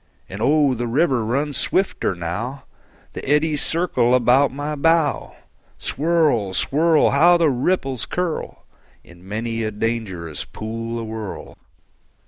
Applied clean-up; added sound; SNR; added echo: none; none; none; none.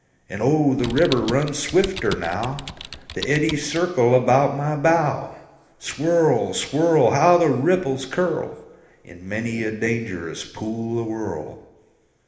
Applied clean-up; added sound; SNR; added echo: none; Typing; 12 dB; reverberation time 1.0 s.